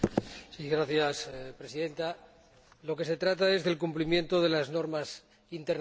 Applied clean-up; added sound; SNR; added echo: none; none; none; none.